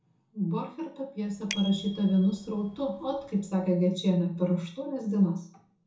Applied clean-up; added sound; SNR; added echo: none; Bicycle bell; 16 dB; reverberation time 0.6 s.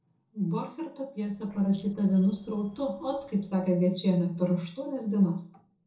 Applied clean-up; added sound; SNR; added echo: neural separator model SepFormer DNS4.